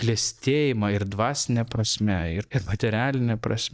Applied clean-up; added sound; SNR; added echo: neural mask model DeepFilterNet 3.